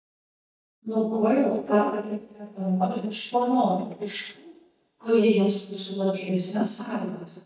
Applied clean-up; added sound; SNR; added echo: neural mask model DeepFilterNet 3.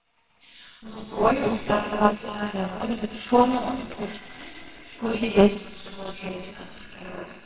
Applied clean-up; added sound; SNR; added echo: neural separator model SepFormer WHAMR!.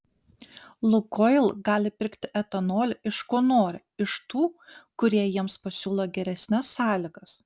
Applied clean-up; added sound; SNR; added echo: none; none; none; none.